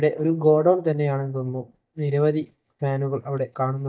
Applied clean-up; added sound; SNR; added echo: neural mask model DeepFilterNet 3.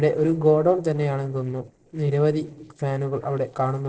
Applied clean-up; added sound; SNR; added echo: neural separator model SepFormer DNS4.